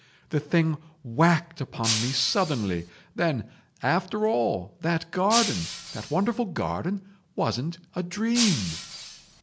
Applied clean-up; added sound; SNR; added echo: none; Shatter; 5 dB; none.